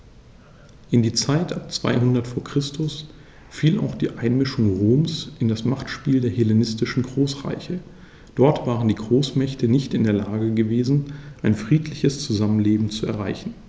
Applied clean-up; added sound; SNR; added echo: none; none; none; none.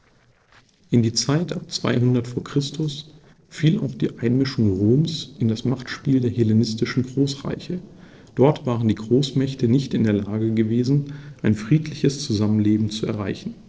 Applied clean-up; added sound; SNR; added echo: neural separator model SepFormer DNS4.